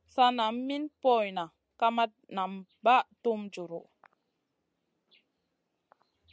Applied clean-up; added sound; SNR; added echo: none; none; none; none.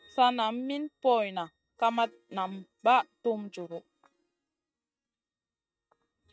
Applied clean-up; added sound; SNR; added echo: neural mask model RNNoise.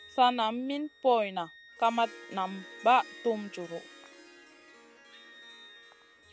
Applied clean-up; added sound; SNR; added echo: none; Wind instrument, woodwind instrument + Harp; 20 dB; none.